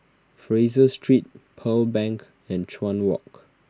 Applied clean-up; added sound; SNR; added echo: none; none; none; none.